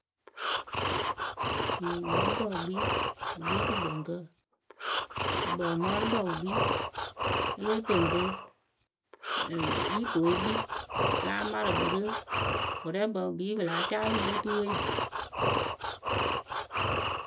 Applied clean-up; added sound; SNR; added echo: none; Breathing; -3 dB; none.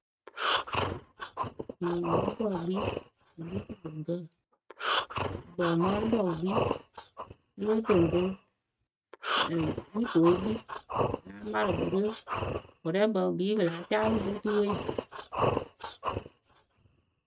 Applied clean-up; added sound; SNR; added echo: neural mask model RNNoise.